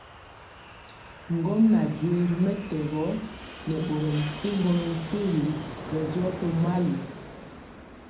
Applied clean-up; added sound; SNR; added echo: none; Fixed-wing aircraft, airplane; 12 dB; reverberation time 0.6 s.